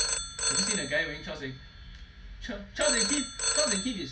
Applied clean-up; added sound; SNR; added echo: none; Telephone; -3 dB; reverberation time 0.2 s.